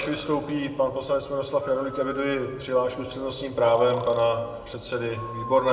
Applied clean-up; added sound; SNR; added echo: none; Breathing; 16 dB; reverberation time 0.7 s.